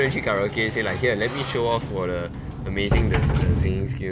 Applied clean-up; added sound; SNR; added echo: none; Sliding door; 0 dB; none.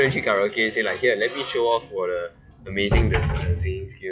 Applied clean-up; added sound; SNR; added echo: classical method log-MMSE.